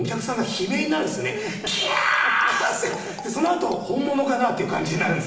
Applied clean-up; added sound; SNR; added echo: none; Marimba, xylophone; 16 dB; reverberation time 1.1 s.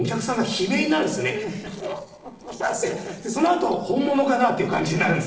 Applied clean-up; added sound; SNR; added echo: neural separator model SepFormer DNS4.